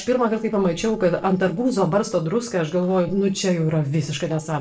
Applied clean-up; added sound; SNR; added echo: neural separator model SepFormer DNS4.